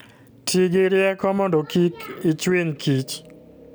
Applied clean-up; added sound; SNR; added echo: none; none; none; none.